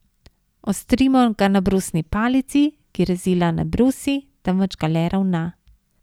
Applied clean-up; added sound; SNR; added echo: none; none; none; none.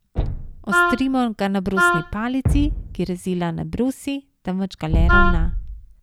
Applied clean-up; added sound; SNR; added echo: none; Wind instrument, woodwind instrument + Thump, thud; -3 dB; none.